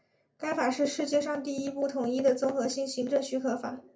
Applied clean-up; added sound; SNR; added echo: none; none; none; reverberation time 0.3 s.